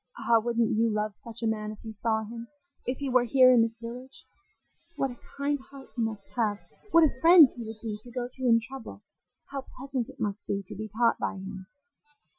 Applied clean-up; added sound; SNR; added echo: classical method Wiener filter.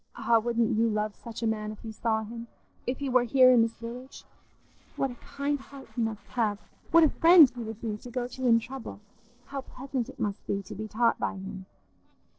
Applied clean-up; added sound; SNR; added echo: neural separator model SepFormer DNS4.